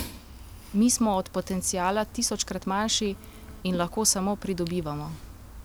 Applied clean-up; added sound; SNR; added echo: none; Fire; 15 dB; none.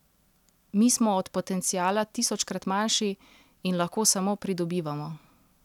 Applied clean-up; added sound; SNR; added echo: none; none; none; none.